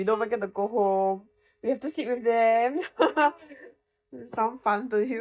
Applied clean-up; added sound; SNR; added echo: neural mask model DeepFilterNet 3.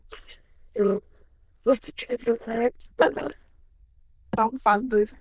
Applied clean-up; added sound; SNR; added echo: neural diffusion model UNIVERSE++.